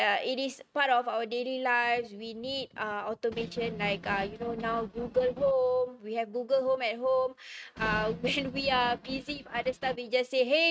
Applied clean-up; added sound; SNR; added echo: neural mask model RNNoise.